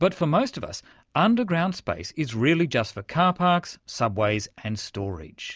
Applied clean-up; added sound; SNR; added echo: none; none; none; none.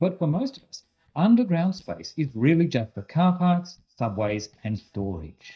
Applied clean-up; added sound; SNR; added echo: neural mask model DeepFilterNet 3.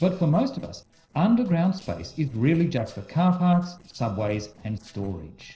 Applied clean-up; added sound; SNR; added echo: neural separator model SepFormer DNS4.